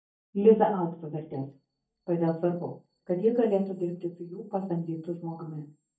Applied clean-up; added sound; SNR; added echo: neural mask model DeepFilterNet 3.